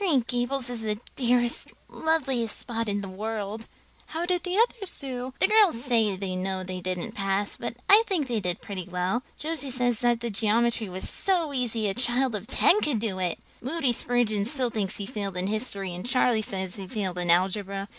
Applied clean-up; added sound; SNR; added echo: none; none; none; none.